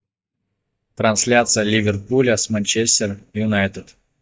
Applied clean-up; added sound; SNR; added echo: neural mask model DeepFilterNet 3.